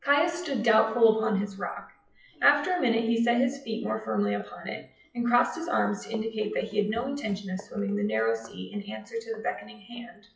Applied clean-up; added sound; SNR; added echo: classical method WPE with log-MMSE.